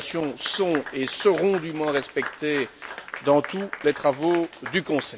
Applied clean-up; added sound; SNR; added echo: none; Applause / Clapping; 13 dB; none.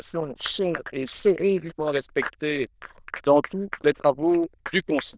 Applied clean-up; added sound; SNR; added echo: neural diffusion model UNIVERSE++.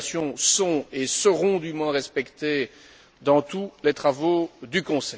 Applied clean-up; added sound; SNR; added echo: none; none; none; none.